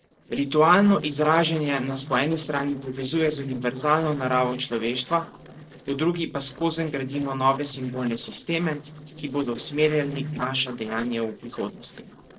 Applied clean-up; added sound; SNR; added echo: neural separator model SepFormer DNS4.